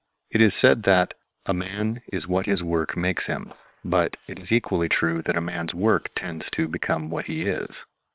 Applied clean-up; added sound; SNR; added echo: neural separator model SepFormer WHAM!.